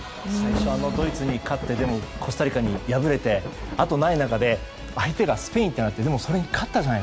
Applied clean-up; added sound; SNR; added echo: none; Thunder / Rain; 12 dB; none.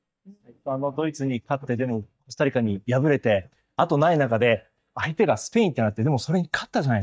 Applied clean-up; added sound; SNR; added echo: neural mask model DeepFilterNet 3.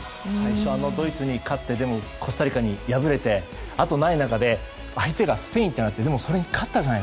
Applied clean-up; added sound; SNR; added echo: none; none; none; none.